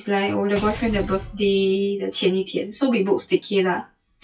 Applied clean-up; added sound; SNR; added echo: classical method WPE with log-MMSE.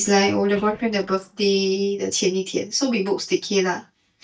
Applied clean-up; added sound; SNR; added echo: neural mask model DeepFilterNet 3.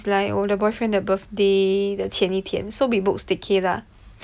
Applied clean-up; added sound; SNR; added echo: none; none; none; none.